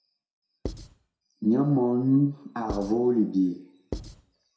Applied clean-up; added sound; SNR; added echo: none; Writing; 12 dB; reverberation time 0.6 s.